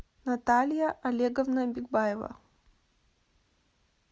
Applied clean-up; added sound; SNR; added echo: none; none; none; none.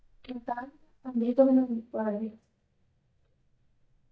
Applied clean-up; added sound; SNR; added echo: neural mask model DeepFilterNet 3.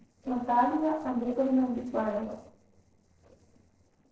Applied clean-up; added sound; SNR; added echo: neural separator model SepFormer DNS4.